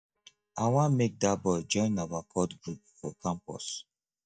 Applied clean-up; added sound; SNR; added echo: neural mask model DeepFilterNet 3.